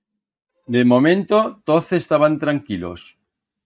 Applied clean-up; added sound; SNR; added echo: neural mask model DeepFilterNet 3.